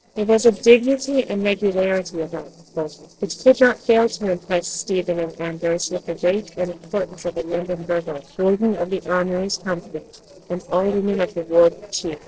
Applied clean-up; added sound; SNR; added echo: neural separator model SepFormer DNS4.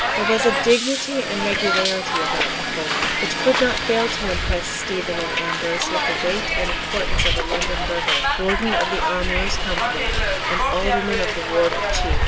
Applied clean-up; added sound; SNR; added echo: none; Hiss; -3 dB; none.